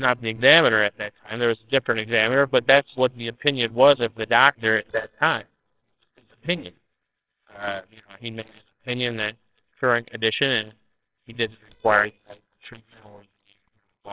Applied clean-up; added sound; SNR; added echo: neural separator model SepFormer WHAMR!.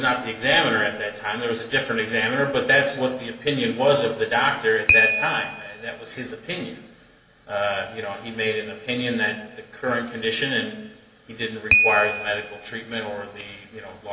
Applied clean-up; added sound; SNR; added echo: none; Piano; 6 dB; reverberation time 1.6 s.